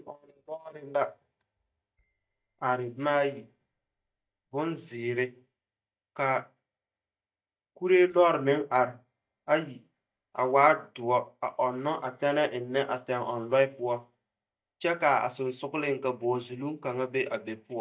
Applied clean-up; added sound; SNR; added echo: neural mask model DeepFilterNet 3.